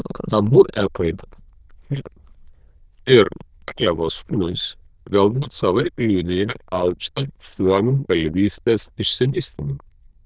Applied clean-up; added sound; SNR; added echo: neural diffusion model UNIVERSE++.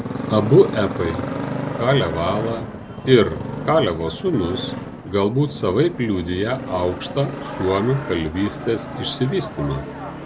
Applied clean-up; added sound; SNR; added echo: none; Motorcycle; 8 dB; none.